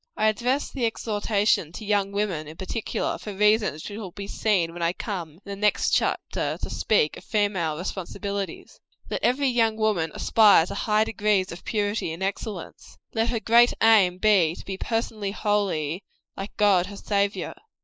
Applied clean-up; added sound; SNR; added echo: neural mask model Resemble Enhance denoiser.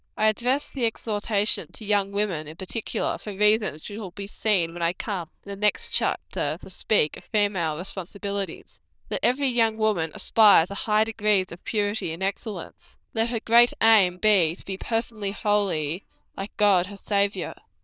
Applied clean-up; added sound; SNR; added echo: neural diffusion model UNIVERSE++.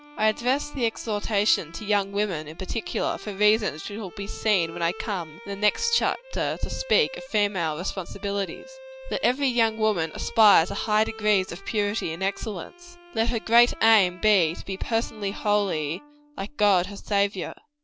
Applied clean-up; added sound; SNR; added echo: none; Bowed string instrument; 19 dB; none.